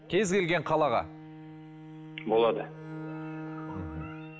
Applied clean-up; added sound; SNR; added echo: none; Bowed string instrument; 11 dB; none.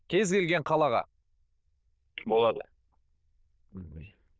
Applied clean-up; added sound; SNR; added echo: neural diffusion model UNIVERSE++.